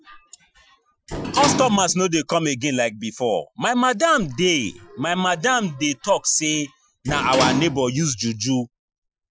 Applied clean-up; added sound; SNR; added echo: classical method Wiener filter.